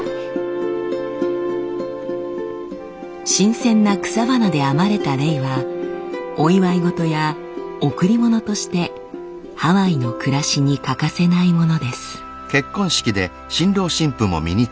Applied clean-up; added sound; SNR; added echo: none; none; none; none.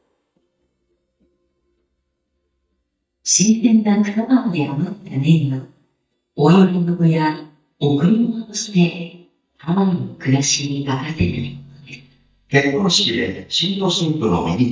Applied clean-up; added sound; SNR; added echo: neural mask model DeepFilterNet 3.